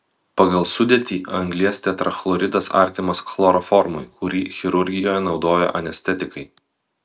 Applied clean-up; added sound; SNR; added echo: none; none; none; none.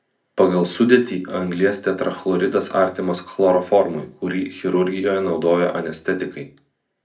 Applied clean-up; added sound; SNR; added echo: none; none; none; reverberation time 0.3 s.